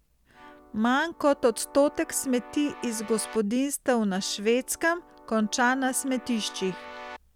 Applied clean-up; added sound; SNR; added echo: none; Keyboard (musical); 18 dB; none.